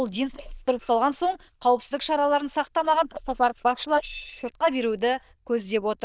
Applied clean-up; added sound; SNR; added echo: neural diffusion model UNIVERSE++.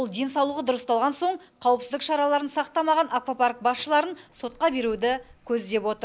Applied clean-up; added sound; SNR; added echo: none; none; none; none.